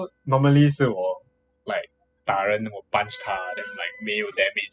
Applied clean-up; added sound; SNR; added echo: classical method spectral subtraction.